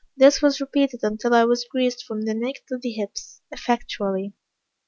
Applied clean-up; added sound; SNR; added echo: none; none; none; none.